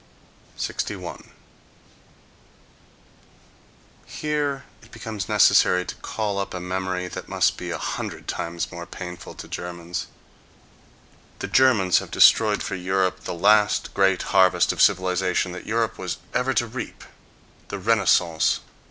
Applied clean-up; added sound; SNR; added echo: none; none; none; none.